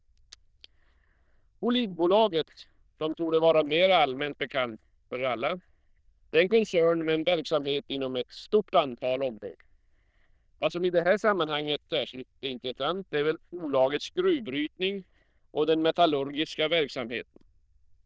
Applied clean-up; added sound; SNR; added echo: neural diffusion model UNIVERSE++.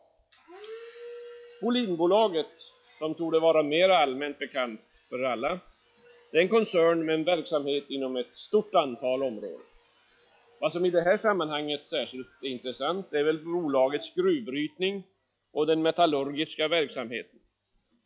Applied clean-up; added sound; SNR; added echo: classical method log-MMSE.